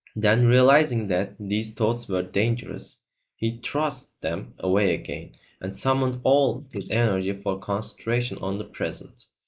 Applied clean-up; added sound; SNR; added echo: neural mask model Resemble Enhance denoiser.